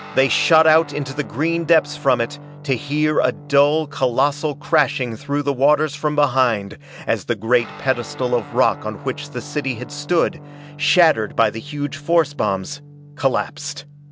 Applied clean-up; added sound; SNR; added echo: none; Guitar; 18 dB; none.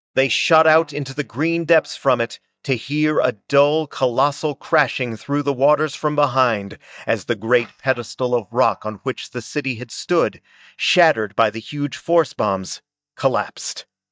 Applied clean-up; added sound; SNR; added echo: neural mask model DeepFilterNet 3.